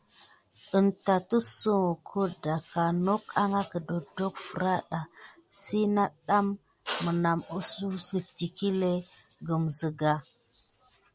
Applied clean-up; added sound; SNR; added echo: none; none; none; none.